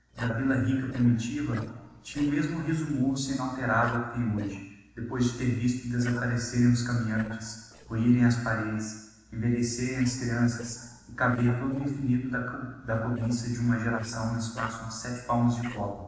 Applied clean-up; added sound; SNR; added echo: neural separator model SepFormer DNS4.